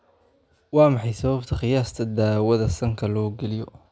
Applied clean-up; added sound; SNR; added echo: none; none; none; none.